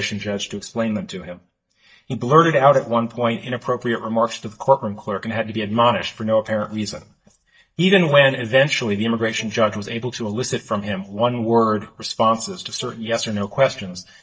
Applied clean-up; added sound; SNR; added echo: neural mask model DeepFilterNet 3.